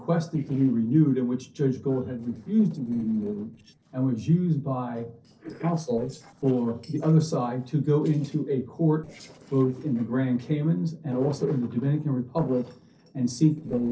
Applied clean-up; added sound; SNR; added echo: neural separator model SepFormer DNS4.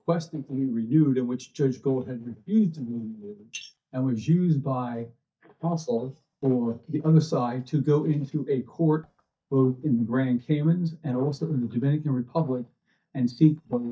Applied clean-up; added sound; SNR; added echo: neural mask model DeepFilterNet 3.